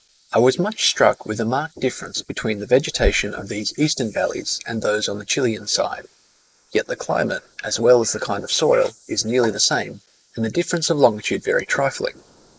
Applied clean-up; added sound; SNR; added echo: neural mask model Resemble Enhance denoiser.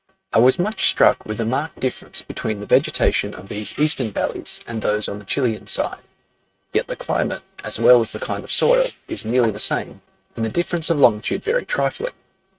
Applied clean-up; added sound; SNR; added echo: neural mask model RNNoise.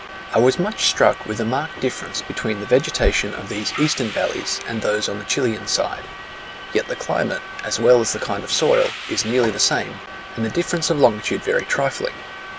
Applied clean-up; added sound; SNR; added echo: none; Subway, metro, underground; 12 dB; none.